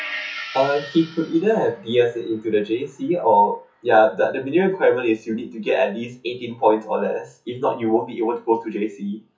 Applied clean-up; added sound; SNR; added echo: classical method WPE with log-MMSE.